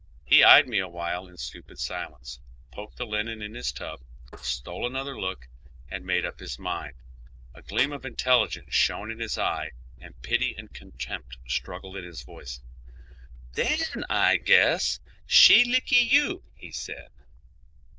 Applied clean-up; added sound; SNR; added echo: neural diffusion model UNIVERSE++.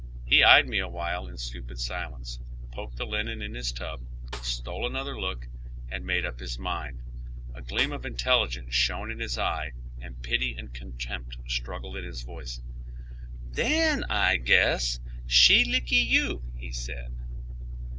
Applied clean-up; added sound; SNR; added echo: none; Snare drum; 19 dB; none.